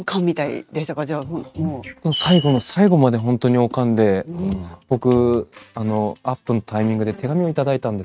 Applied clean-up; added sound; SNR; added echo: neural mask model RNNoise.